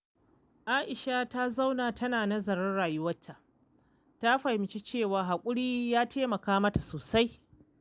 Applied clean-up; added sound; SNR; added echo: none; none; none; none.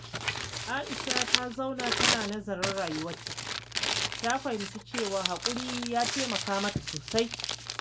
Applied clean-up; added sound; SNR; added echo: none; Crumpling, crinkling; -1 dB; reverberation time 0.2 s.